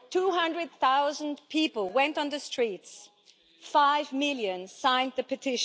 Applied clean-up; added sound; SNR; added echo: none; none; none; none.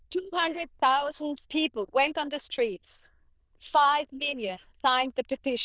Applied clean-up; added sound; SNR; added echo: neural diffusion model UNIVERSE++.